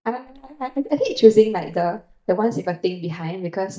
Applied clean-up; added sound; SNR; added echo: neural mask model DeepFilterNet 3.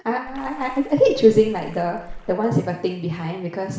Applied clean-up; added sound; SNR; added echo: none; Splash, splatter; 16 dB; reverberation time 0.8 s.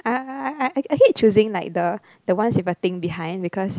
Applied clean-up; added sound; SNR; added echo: none; none; none; none.